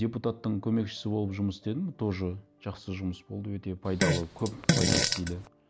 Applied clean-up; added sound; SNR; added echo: none; Fart; -4 dB; none.